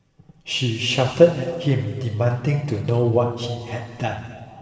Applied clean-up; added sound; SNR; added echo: none; none; none; reverberation time 2.2 s.